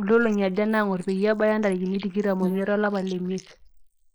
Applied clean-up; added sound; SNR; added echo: neural mask model Resemble Enhance denoiser.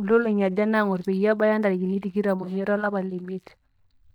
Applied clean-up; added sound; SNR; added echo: neural mask model DeepFilterNet 3.